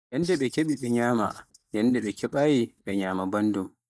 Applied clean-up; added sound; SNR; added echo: neural mask model DeepFilterNet 3.